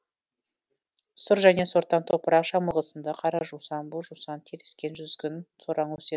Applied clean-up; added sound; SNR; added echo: none; none; none; none.